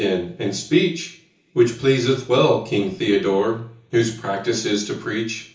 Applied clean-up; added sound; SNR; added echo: none; none; none; reverberation time 0.6 s.